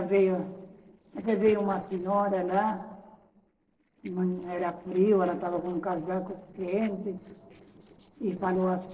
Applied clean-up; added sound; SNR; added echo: neural separator model SepFormer DNS4.